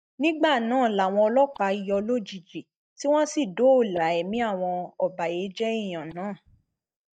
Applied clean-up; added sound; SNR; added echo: neural mask model DeepFilterNet 3.